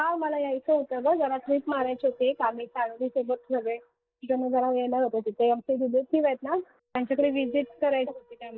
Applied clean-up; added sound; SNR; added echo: neural mask model DeepFilterNet 3.